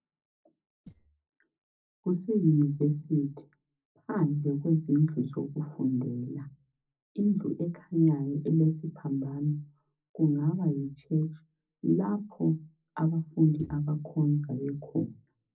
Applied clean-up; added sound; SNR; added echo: neural separator model SepFormer DNS4.